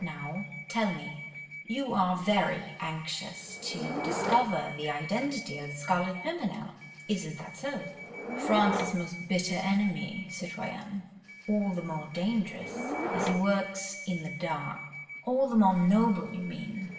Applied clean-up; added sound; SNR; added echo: none; Subway, metro, underground / Door; 9 dB; reverberation time 1.1 s.